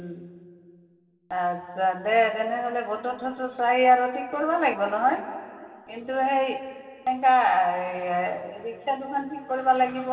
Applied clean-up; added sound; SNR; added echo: none; none; none; reverberation time 2.7 s.